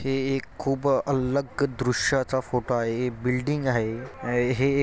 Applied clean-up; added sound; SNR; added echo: none; none; none; none.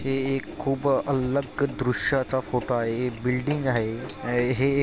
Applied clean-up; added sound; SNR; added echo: none; Engine; 15 dB; none.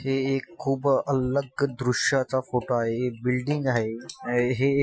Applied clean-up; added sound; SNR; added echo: classical method Wiener filter.